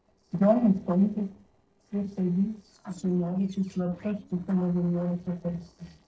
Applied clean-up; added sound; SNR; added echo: neural separator model SepFormer DNS4.